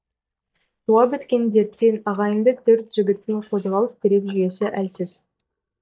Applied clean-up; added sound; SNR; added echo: neural mask model DeepFilterNet 3.